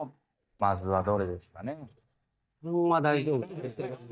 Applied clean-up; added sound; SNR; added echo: neural mask model DeepFilterNet 3.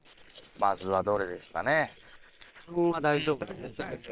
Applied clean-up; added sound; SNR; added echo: neural separator model SepFormer WHAM!.